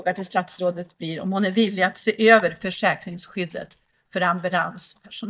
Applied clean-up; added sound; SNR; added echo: neural mask model DeepFilterNet 3.